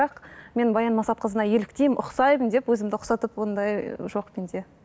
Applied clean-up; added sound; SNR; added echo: none; none; none; none.